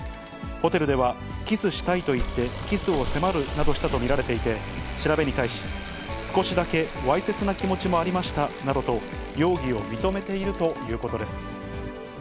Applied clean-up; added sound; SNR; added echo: none; Bicycle; 5 dB; none.